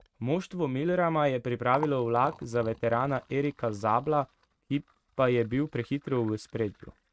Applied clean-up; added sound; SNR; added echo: neural mask model RNNoise.